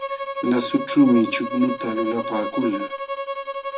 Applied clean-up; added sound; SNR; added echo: none; Bowed string instrument; 6 dB; reverberation time 0.2 s.